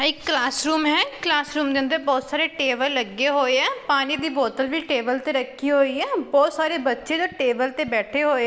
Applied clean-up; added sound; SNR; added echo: none; none; none; none.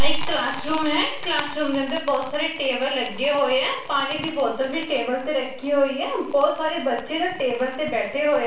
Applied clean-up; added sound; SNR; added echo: none; Crackle; 17 dB; reverberation time 0.4 s.